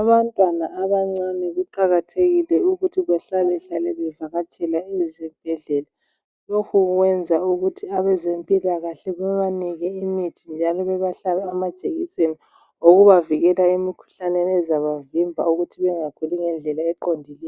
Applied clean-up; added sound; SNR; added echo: neural mask model Resemble Enhance denoiser.